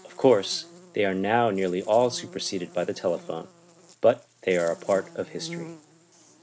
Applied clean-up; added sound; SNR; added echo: none; Buzz; 20 dB; none.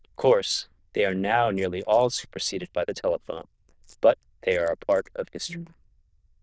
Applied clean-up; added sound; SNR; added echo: neural diffusion model UNIVERSE++.